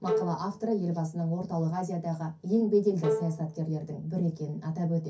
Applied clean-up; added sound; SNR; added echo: none; Bowed string instrument; 4 dB; reverberation time 0.3 s.